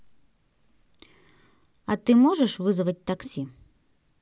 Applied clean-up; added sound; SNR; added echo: none; none; none; none.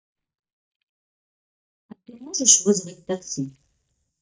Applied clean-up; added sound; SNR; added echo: neural mask model DeepFilterNet 3.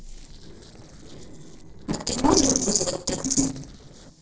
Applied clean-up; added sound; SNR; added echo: neural separator model SepFormer DNS4.